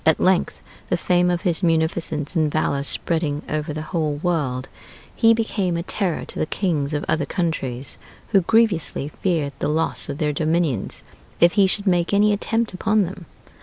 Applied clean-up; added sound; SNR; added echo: none; none; none; none.